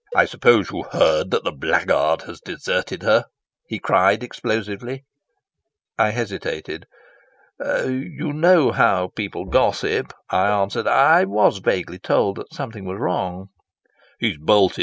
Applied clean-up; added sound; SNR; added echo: none; Cowbell; 20 dB; none.